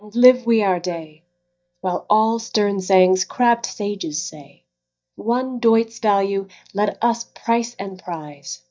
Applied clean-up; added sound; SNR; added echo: neural mask model DeepFilterNet 3.